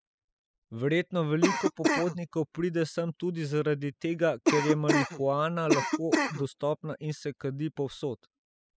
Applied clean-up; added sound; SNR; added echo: classical method spectral subtraction.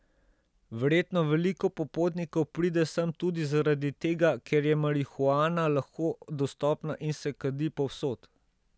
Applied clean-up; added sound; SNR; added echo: none; none; none; none.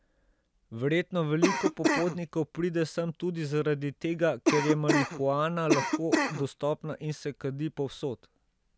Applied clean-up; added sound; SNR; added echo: none; Cough; -1 dB; none.